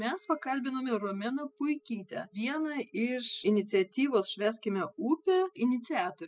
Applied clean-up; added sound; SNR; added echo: classical method spectral subtraction.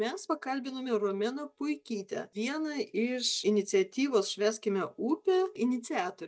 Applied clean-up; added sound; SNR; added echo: neural mask model DeepFilterNet 3.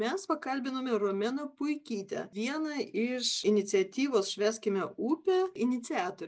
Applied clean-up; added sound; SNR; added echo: neural mask model Resemble Enhance denoiser.